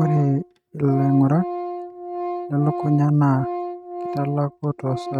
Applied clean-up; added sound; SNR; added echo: neural mask model RNNoise.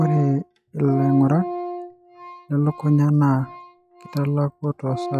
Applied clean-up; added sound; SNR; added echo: classical method log-MMSE.